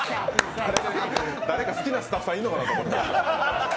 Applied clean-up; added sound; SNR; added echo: none; Piano; 18 dB; none.